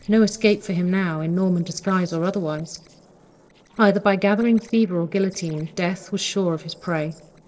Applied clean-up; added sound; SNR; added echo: neural separator model SepFormer DNS4.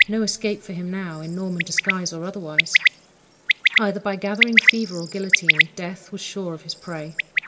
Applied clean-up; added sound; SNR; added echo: none; Bird; -5 dB; reverberation time 0.3 s.